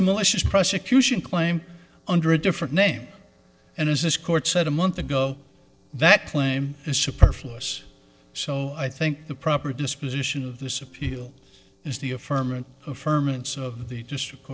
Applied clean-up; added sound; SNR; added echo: neural separator model SepFormer DNS4.